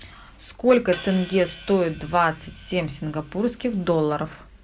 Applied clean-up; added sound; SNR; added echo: none; Alarm + Hi-hat; 18 dB; none.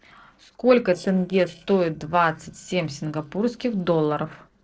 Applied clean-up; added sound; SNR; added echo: neural separator model SepFormer DNS4.